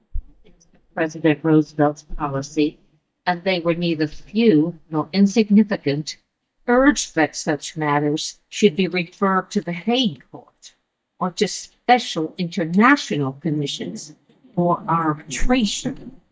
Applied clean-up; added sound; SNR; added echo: neural mask model DeepFilterNet 3.